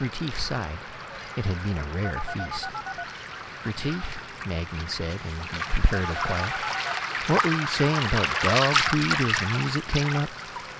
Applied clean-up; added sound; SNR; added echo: none; Telephone + Waves, surf; 2 dB; none.